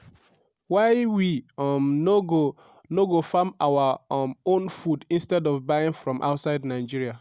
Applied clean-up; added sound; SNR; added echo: none; none; none; none.